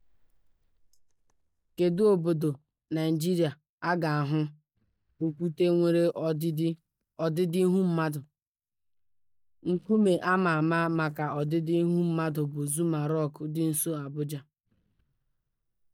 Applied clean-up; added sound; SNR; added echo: neural mask model DeepFilterNet 3.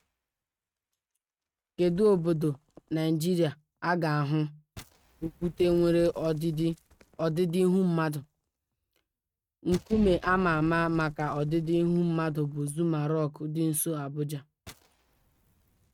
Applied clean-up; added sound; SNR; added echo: neural mask model RNNoise.